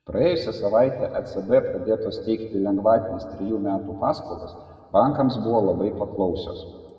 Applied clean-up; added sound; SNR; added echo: none; none; none; reverberation time 1.7 s.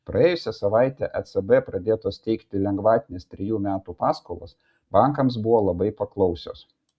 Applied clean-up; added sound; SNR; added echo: none; none; none; none.